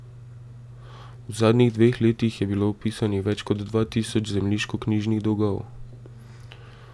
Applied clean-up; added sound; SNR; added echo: none; none; none; none.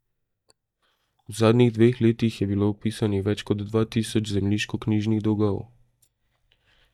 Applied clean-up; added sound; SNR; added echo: neural mask model DeepFilterNet 3.